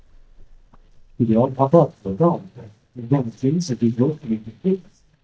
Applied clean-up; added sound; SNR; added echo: neural mask model DeepFilterNet 3.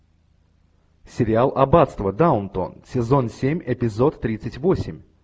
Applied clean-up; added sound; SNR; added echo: none; none; none; none.